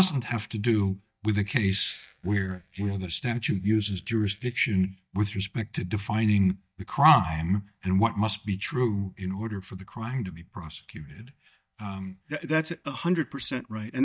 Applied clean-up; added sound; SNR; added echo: neural mask model DeepFilterNet 3.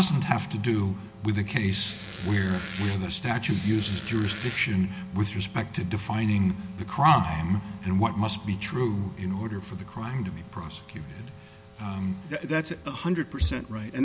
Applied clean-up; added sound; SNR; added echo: none; Squeak; 13 dB; none.